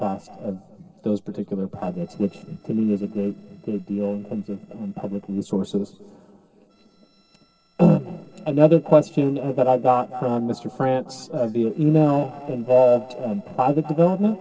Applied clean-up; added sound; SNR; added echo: neural separator model SepFormer DNS4.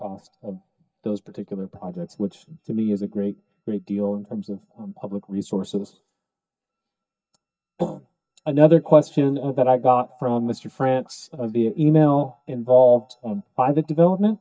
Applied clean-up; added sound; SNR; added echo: neural mask model DeepFilterNet 3.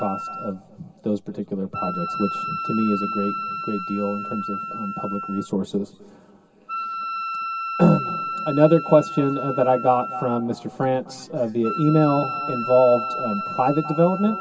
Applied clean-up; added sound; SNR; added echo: none; Wind instrument, woodwind instrument; 8 dB; reverberation time 2.4 s.